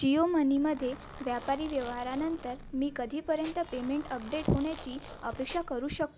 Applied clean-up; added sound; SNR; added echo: none; Zipper (clothing) + Tools; 15 dB; none.